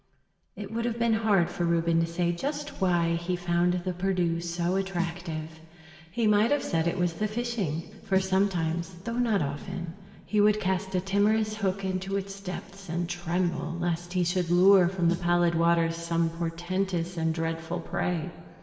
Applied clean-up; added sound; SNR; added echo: none; Snare drum; 15 dB; reverberation time 2.8 s.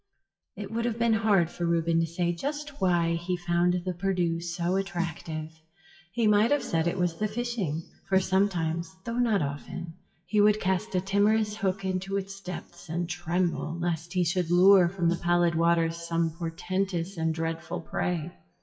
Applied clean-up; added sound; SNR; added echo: classical method WPE with log-MMSE.